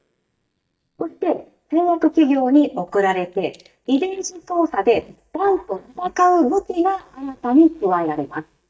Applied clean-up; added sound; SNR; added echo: neural mask model DeepFilterNet 3.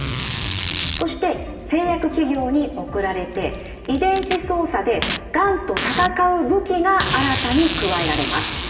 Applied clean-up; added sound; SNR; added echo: none; Packing tape, duct tape; 4 dB; reverberation time 2.7 s.